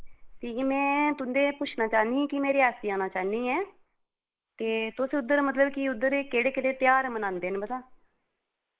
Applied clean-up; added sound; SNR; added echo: neural mask model Resemble Enhance denoiser.